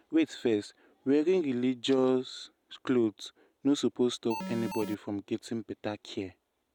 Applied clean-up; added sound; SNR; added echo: none; Alarm; 7 dB; none.